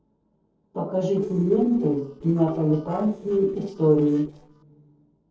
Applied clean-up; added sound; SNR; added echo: neural separator model SepFormer DNS4.